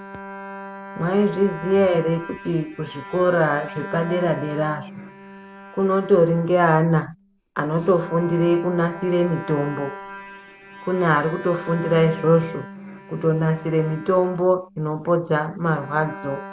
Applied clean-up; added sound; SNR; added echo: none; Bowed string instrument; 15 dB; none.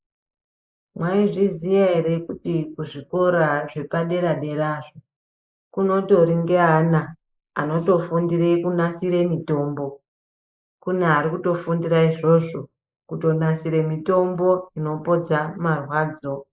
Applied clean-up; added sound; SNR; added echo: neural mask model Resemble Enhance denoiser.